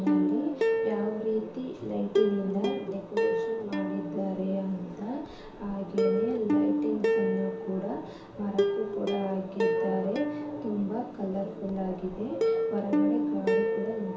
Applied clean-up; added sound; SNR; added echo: none; Plucked string instrument; -2 dB; reverberation time 0.7 s.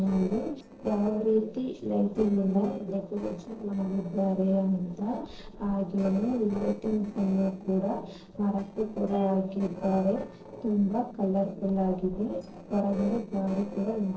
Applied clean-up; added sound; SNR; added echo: neural separator model SepFormer DNS4.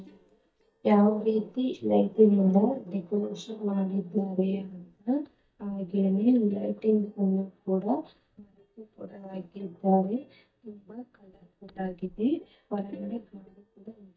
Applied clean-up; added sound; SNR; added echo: neural mask model DeepFilterNet 3.